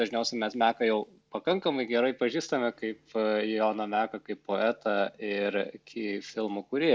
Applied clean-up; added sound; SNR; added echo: none; none; none; none.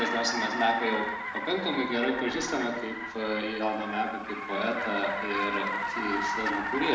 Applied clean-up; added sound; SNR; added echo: none; Car; 3 dB; reverberation time 0.9 s.